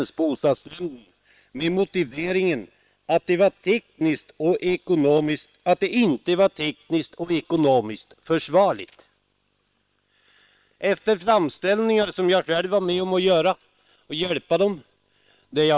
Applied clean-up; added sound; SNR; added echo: neural separator model SepFormer WHAM!.